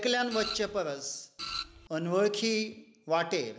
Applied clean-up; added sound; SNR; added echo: none; Printer; 8 dB; none.